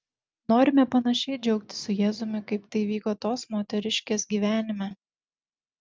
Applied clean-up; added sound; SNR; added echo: none; none; none; none.